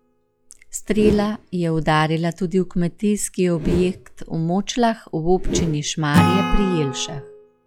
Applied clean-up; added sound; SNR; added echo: classical method log-MMSE.